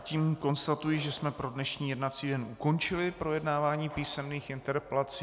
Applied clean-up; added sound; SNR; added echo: none; none; none; none.